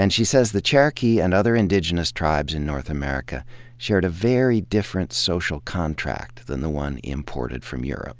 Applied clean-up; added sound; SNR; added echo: none; none; none; none.